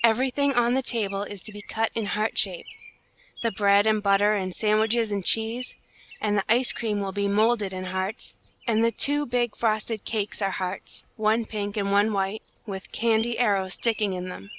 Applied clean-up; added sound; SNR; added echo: none; Bird vocalization, bird call, bird song; 19 dB; none.